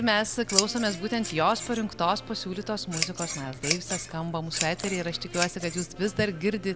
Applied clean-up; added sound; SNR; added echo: none; Scissors; 6 dB; none.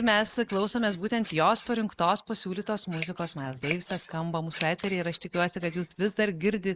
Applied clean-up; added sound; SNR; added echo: neural mask model Resemble Enhance denoiser.